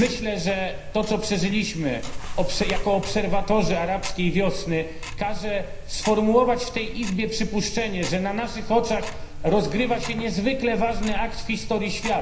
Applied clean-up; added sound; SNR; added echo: none; Tick-tock; 5 dB; reverberation time 0.9 s.